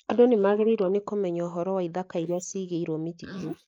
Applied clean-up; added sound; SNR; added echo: neural mask model Resemble Enhance denoiser.